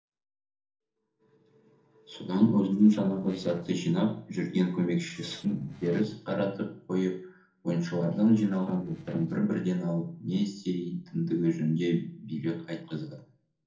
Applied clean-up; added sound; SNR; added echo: neural separator model SepFormer DNS4.